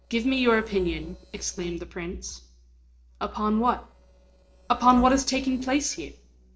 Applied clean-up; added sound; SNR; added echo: neural separator model SepFormer DNS4.